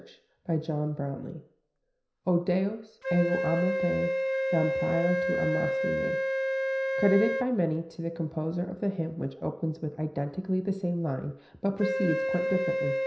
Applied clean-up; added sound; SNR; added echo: none; Wind instrument, woodwind instrument; 2 dB; reverberation time 0.5 s.